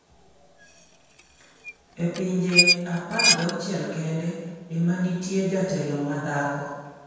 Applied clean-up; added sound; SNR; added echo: none; Squeak; -2 dB; reverberation time 1.2 s.